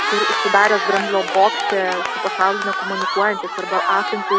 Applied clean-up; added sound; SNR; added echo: none; Cheering; 2 dB; none.